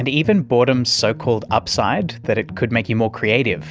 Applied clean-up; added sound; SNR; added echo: none; none; none; none.